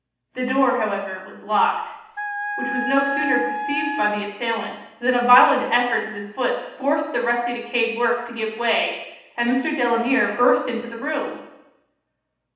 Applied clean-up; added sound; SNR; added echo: none; Wind instrument, woodwind instrument; 4 dB; reverberation time 0.9 s.